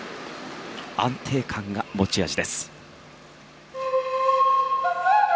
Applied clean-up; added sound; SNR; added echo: none; none; none; none.